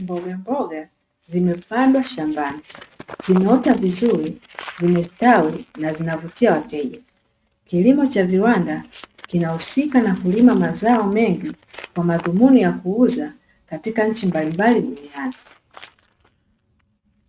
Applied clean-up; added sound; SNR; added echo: neural mask model RNNoise.